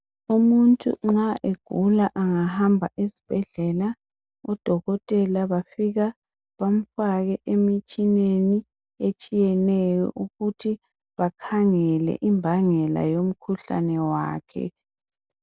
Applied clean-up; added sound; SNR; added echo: none; none; none; none.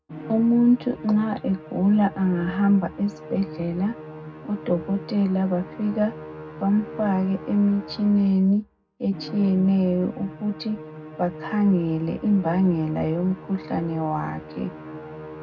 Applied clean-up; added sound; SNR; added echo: none; Musical instrument; 15 dB; reverberation time 0.3 s.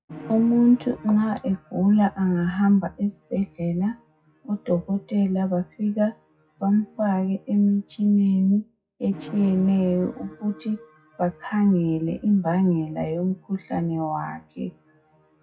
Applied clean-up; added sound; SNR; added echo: classical method WPE with log-MMSE.